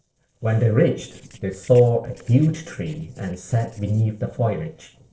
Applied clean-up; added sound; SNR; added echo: neural separator model SepFormer DNS4.